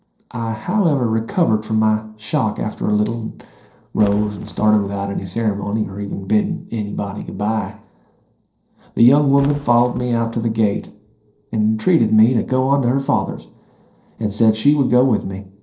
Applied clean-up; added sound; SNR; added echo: neural separator model SepFormer DNS4.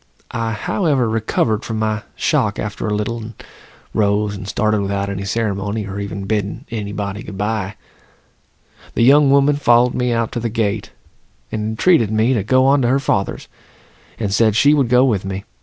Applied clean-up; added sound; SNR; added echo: none; none; none; none.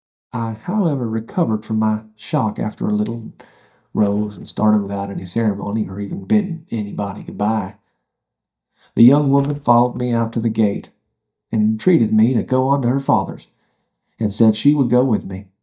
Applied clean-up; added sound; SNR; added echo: neural mask model DeepFilterNet 3.